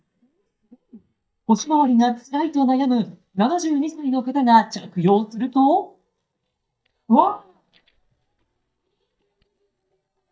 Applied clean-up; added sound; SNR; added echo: neural mask model DeepFilterNet 3.